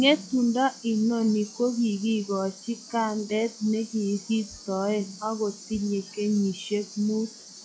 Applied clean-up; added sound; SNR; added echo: classical method log-MMSE.